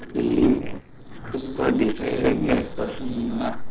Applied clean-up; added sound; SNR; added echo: neural separator model SepFormer DNS4.